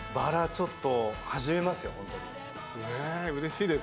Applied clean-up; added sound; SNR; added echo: none; Trumpet; 15 dB; none.